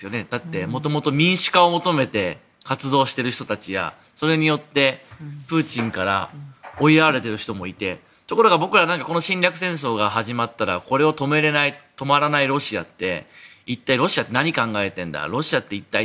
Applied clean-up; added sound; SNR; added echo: none; none; none; none.